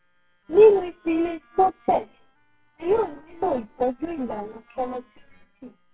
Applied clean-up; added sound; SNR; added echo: neural separator model SepFormer WHAMR!.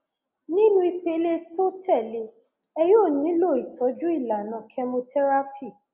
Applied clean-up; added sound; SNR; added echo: none; none; none; none.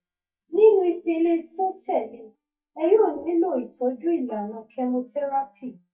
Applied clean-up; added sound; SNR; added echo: neural mask model DeepFilterNet 3.